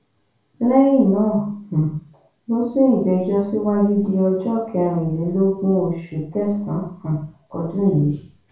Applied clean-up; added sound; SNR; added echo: none; none; none; reverberation time 0.4 s.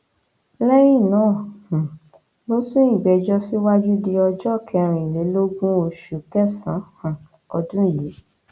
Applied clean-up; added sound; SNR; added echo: none; none; none; none.